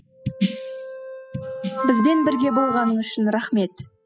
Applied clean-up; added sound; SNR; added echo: classical method spectral subtraction.